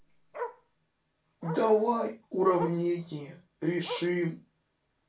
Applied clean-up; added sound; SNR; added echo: none; Bark; 13 dB; reverberation time 0.2 s.